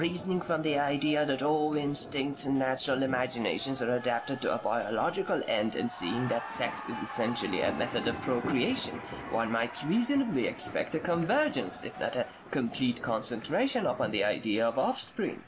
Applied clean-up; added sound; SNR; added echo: none; Cheering + Thunder; 12 dB; none.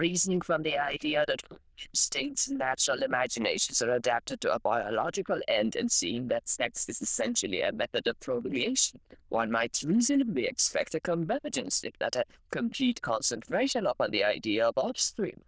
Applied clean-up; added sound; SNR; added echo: neural diffusion model UNIVERSE++.